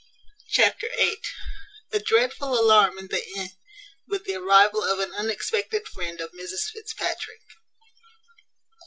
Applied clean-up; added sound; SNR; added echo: none; none; none; none.